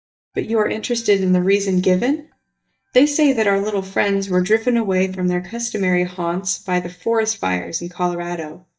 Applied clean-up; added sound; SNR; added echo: neural mask model DeepFilterNet 3.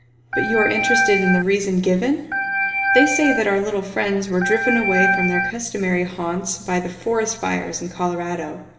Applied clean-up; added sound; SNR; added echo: none; Organ; -1 dB; reverberation time 1.6 s.